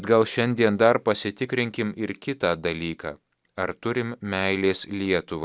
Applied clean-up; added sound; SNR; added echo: none; none; none; none.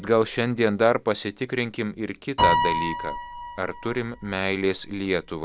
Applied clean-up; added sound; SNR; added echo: none; Piano; 5 dB; none.